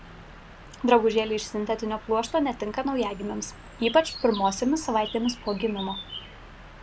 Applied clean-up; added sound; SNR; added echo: none; Bird; 16 dB; none.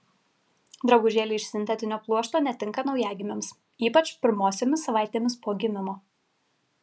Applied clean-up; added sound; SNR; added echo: none; none; none; none.